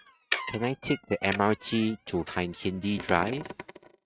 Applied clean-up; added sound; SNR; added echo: neural mask model RNNoise.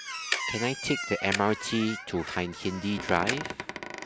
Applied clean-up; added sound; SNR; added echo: none; Squeak + Tick-tock; 5 dB; none.